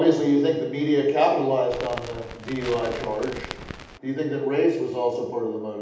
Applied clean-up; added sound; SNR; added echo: none; Crackle; 13 dB; reverberation time 0.8 s.